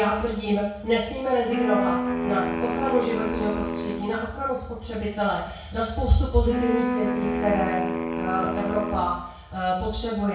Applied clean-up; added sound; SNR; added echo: none; Wind instrument, woodwind instrument; 3 dB; reverberation time 0.6 s.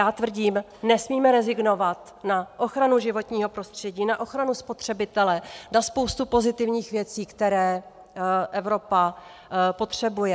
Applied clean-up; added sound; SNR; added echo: none; none; none; none.